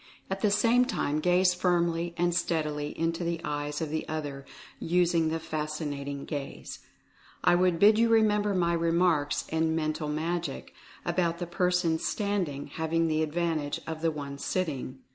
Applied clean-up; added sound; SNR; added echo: none; none; none; none.